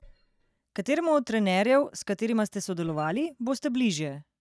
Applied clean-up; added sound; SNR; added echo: neural mask model DeepFilterNet 3.